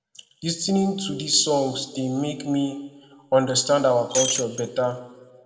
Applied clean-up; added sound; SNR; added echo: none; Shatter; 4 dB; reverberation time 1.1 s.